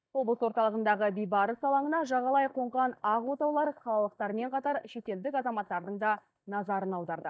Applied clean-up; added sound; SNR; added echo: neural mask model DeepFilterNet 3.